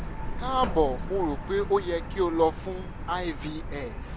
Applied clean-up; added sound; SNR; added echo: none; Truck; 5 dB; none.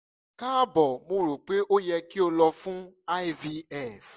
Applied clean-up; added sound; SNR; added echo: none; none; none; none.